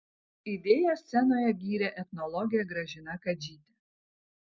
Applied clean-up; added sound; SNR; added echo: none; none; none; none.